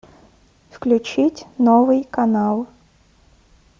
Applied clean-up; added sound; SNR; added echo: none; none; none; none.